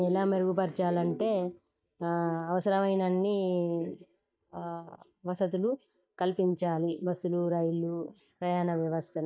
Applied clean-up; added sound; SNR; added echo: neural mask model DeepFilterNet 3.